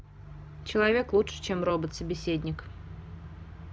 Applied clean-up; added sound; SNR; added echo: none; none; none; none.